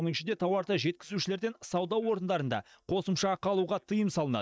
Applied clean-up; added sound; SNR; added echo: neural mask model DeepFilterNet 3.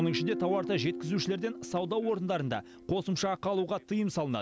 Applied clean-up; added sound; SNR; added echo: none; Guitar; 9 dB; none.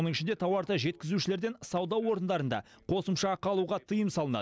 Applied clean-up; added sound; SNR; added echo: none; none; none; none.